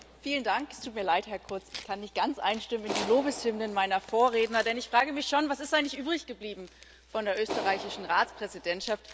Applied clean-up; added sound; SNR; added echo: none; Tearing + Clapping; 13 dB; none.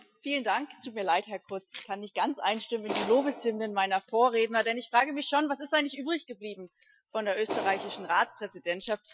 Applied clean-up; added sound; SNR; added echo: classical method Wiener filter.